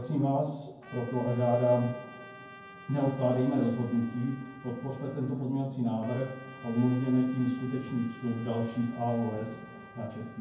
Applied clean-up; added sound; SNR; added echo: none; Trumpet; 19 dB; reverberation time 0.9 s.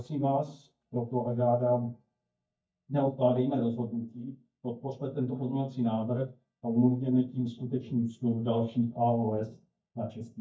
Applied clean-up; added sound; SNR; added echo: neural mask model DeepFilterNet 3.